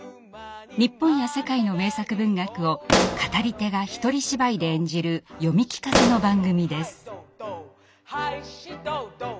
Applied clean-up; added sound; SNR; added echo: none; Explosion; 1 dB; none.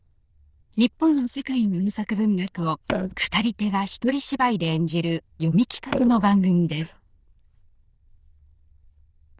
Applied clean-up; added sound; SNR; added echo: neural diffusion model UNIVERSE++.